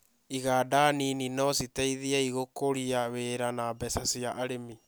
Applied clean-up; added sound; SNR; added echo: none; none; none; none.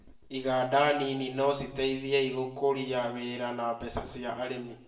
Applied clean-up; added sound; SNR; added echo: none; none; none; reverberation time 0.7 s.